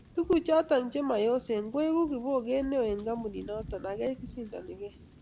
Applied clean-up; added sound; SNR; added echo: none; Thunder / Rain; 19 dB; none.